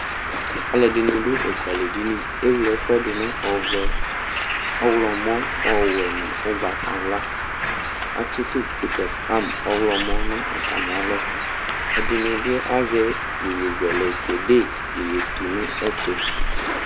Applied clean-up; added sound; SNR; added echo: none; Bird; 1 dB; none.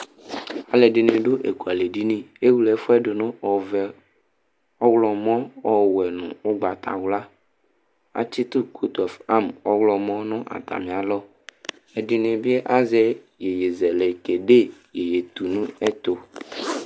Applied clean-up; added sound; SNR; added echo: none; none; none; none.